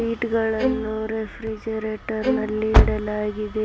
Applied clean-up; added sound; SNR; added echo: none; Bowed string instrument + Engine starting; -1 dB; none.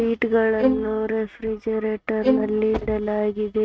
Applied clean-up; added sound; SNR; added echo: neural mask model RNNoise.